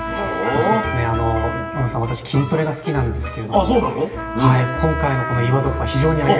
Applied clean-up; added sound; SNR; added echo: none; Trumpet; 9 dB; reverberation time 1.4 s.